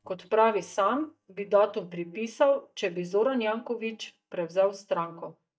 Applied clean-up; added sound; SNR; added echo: neural mask model DeepFilterNet 3.